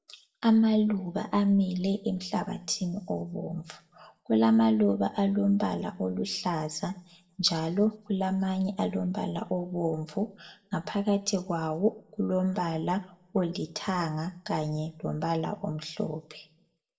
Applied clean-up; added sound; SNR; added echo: none; none; none; reverberation time 0.4 s.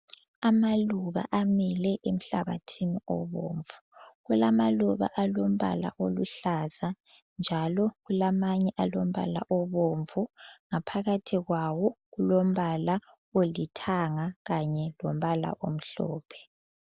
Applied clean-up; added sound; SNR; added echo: none; none; none; none.